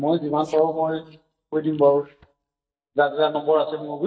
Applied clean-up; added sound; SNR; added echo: neural mask model DeepFilterNet 3.